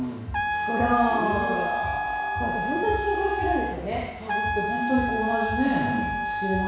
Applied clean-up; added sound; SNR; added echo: none; Trumpet; 2 dB; reverberation time 1.1 s.